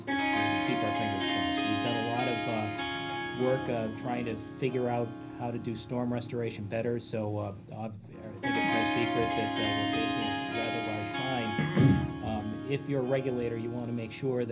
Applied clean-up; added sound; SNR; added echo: none; Harp; 1 dB; reverberation time 0.5 s.